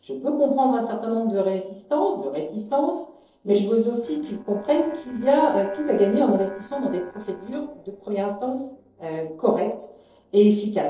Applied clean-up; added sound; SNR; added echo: neural separator model SepFormer DNS4.